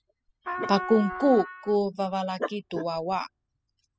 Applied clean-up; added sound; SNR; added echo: classical method spectral subtraction.